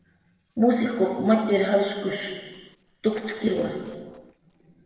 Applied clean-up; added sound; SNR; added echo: neural separator model SepFormer DNS4.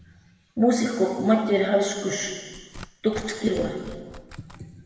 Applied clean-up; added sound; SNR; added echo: none; Tearing; 18 dB; reverberation time 1.5 s.